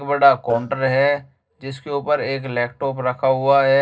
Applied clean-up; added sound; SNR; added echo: neural separator model SepFormer DNS4.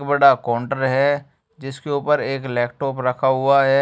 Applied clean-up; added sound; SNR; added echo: none; none; none; none.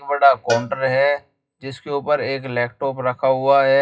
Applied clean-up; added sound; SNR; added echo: classical method WPE with log-MMSE.